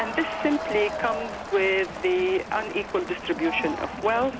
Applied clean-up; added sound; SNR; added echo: none; Crowd; 8 dB; none.